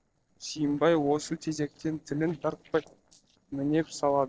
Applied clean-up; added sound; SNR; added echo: neural separator model SepFormer DNS4.